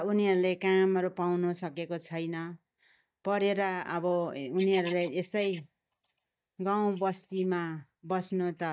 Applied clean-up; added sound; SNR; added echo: neural mask model DeepFilterNet 3.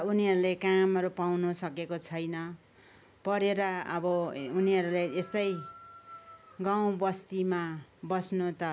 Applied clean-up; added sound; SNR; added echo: none; none; none; none.